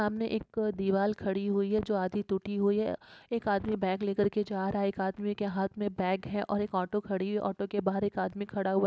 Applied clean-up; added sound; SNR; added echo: none; none; none; none.